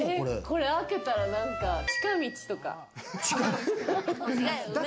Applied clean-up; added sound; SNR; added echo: none; none; none; none.